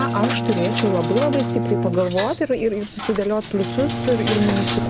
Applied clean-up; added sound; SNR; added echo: none; Bowed string instrument + Coin (dropping); 3 dB; none.